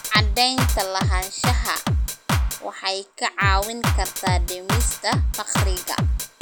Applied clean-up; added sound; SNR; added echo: none; Drum kit; -4 dB; none.